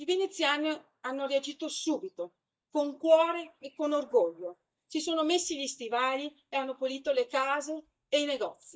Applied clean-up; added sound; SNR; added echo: neural mask model DeepFilterNet 3.